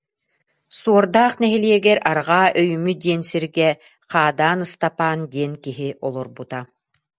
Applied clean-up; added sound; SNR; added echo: none; none; none; none.